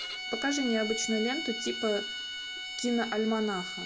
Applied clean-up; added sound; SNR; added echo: none; Bowed string instrument; 5 dB; none.